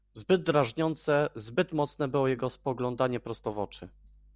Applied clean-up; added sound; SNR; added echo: none; none; none; none.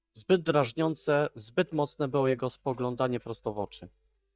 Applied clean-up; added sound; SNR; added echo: neural mask model DeepFilterNet 3.